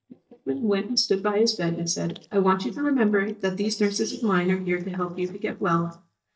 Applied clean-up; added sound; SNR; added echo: neural mask model DeepFilterNet 3.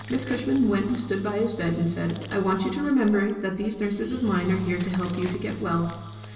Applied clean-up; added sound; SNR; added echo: none; Engine / Drill; 13 dB; reverberation time 1.0 s.